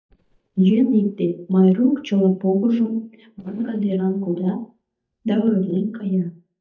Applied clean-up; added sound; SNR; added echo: neural mask model DeepFilterNet 3.